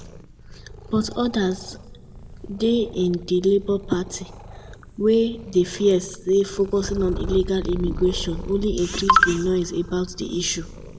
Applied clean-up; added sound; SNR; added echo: none; Purr; 12 dB; reverberation time 1.3 s.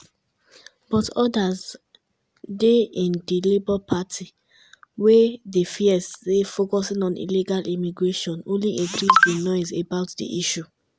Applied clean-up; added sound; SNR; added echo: none; none; none; none.